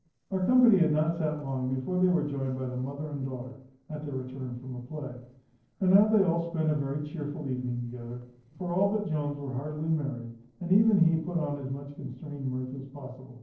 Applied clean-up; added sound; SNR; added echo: neural separator model SepFormer DNS4.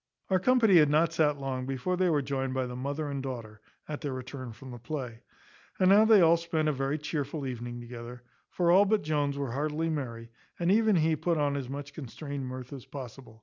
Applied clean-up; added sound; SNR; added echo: none; none; none; none.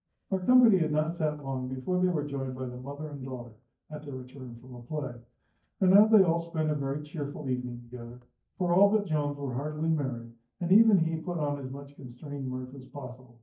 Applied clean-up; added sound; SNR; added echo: neural mask model DeepFilterNet 3.